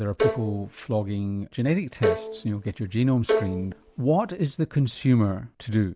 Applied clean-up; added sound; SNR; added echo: none; Bowed string instrument; 4 dB; none.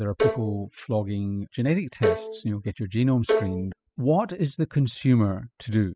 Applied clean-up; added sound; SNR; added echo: classical method spectral subtraction.